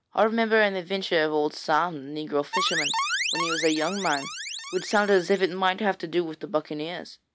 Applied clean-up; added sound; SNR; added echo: none; Alarm; 4 dB; none.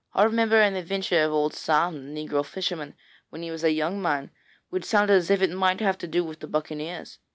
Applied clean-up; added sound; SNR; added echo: none; none; none; none.